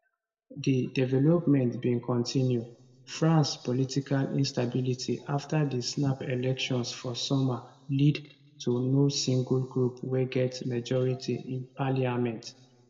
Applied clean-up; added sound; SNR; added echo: none; none; none; reverberation time 1.0 s.